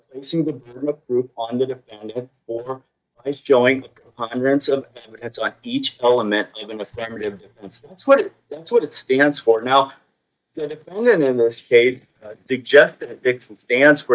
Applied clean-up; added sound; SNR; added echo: neural mask model DeepFilterNet 3.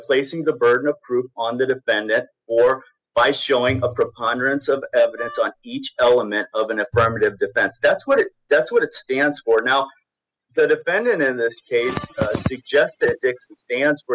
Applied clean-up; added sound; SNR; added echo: classical method spectral subtraction.